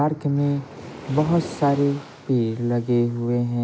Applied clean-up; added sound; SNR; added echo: none; Waves, surf; 16 dB; none.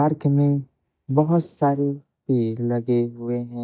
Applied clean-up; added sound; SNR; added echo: neural mask model DeepFilterNet 3.